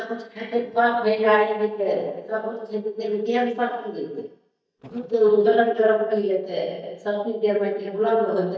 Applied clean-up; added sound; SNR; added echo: neural mask model DeepFilterNet 3.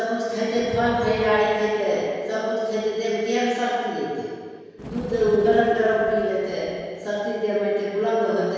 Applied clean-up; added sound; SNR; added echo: none; Bird; 18 dB; reverberation time 1.9 s.